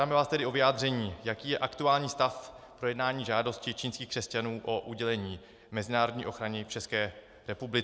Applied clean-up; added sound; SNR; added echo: none; none; none; none.